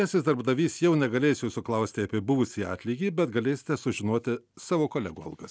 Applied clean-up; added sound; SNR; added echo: none; none; none; none.